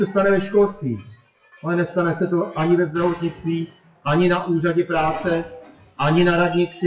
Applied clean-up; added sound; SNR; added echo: classical method WPE with log-MMSE.